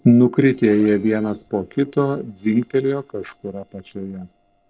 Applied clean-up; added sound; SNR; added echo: neural separator model SepFormer DNS4.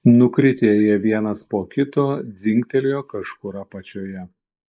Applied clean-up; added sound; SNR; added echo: neural mask model Resemble Enhance denoiser.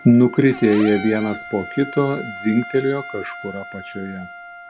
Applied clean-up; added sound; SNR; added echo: none; Cupboard open or close / Door + Wind instrument, woodwind instrument; 14 dB; none.